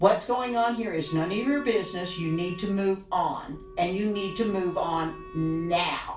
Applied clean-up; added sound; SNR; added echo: none; Wind instrument, woodwind instrument; 17 dB; reverberation time 0.4 s.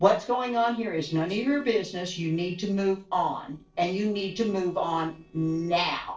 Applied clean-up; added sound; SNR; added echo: neural separator model SepFormer DNS4.